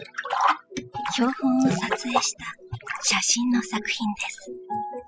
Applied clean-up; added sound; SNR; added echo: classical method spectral subtraction.